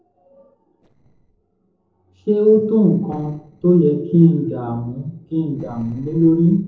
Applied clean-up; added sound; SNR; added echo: neural separator model SepFormer DNS4.